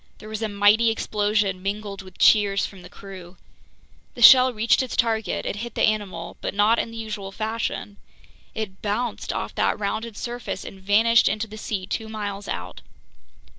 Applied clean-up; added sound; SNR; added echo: none; none; none; none.